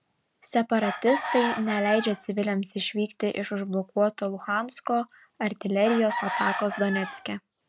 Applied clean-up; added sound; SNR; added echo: none; Chicken, rooster; 7 dB; none.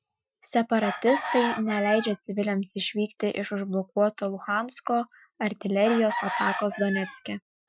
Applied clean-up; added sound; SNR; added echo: classical method Wiener filter.